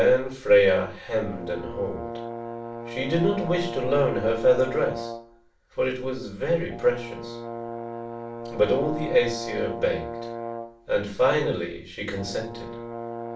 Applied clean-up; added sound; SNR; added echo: none; Brass instrument; 10 dB; reverberation time 0.3 s.